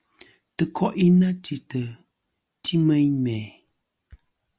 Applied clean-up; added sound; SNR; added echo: none; none; none; none.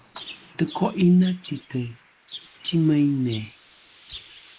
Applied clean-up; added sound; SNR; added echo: neural mask model Resemble Enhance denoiser.